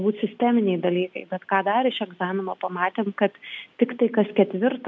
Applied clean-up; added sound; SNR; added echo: none; none; none; none.